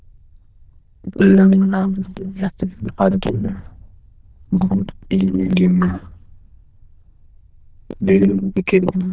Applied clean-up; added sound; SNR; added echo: neural diffusion model UNIVERSE++.